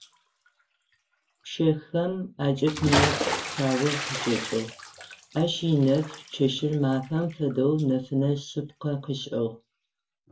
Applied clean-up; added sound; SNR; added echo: none; Bathtub (filling or washing) / Splash, splatter; 8 dB; reverberation time 0.2 s.